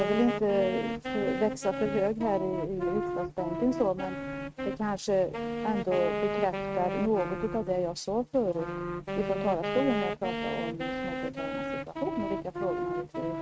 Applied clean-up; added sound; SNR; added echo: neural mask model RNNoise.